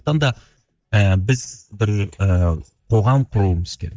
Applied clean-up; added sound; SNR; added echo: neural mask model DeepFilterNet 3.